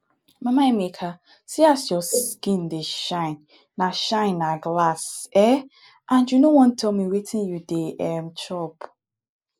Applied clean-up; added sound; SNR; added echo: neural mask model Resemble Enhance denoiser.